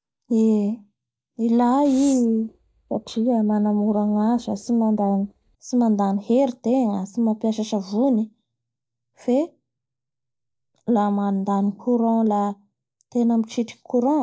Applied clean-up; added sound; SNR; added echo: neural mask model DeepFilterNet 3.